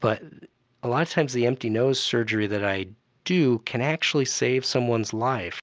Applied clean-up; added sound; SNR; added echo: none; none; none; none.